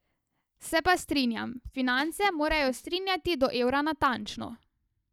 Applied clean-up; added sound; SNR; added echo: neural mask model DeepFilterNet 3.